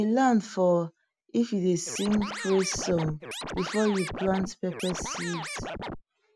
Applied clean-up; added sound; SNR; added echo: none; Scratching (performance technique); 8 dB; none.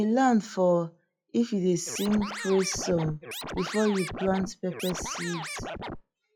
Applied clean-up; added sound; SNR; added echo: classical method log-MMSE.